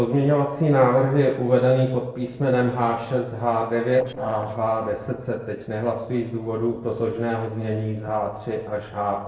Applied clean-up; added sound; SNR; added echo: neural separator model SepFormer DNS4.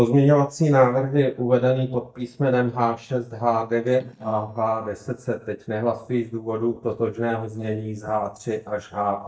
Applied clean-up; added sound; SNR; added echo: neural mask model DeepFilterNet 3.